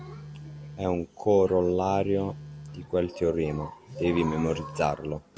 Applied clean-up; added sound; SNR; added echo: none; Telephone; 17 dB; none.